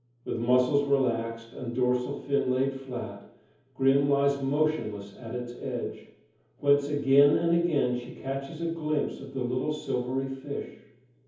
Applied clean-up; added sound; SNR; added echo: none; none; none; reverberation time 0.7 s.